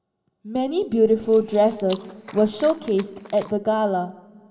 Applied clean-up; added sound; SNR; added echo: none; Chewing, mastication; 17 dB; reverberation time 2.8 s.